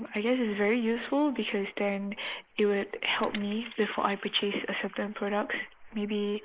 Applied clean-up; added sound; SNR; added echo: neural mask model Resemble Enhance denoiser.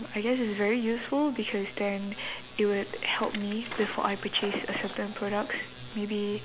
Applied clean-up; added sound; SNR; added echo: none; Bicycle; 17 dB; none.